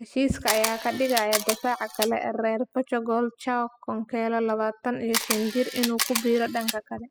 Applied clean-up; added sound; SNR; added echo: classical method spectral subtraction.